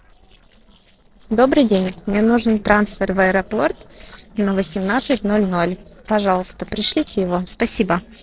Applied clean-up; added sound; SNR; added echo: neural separator model SepFormer DNS4.